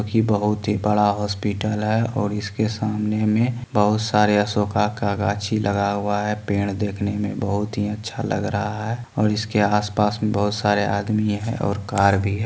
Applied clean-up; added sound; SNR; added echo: none; none; none; none.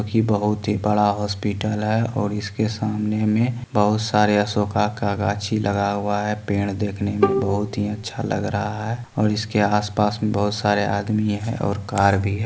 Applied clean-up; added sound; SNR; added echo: none; Bowed string instrument; 6 dB; none.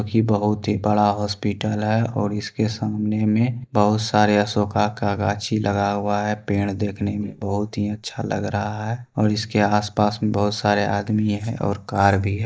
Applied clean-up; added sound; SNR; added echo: neural mask model DeepFilterNet 3.